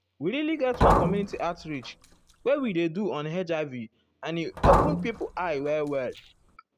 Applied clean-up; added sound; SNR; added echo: none; Liquid; -2 dB; none.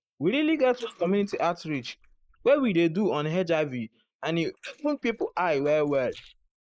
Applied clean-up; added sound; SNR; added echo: neural mask model Resemble Enhance denoiser.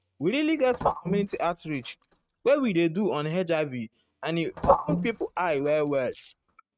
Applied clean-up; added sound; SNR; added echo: neural mask model RNNoise.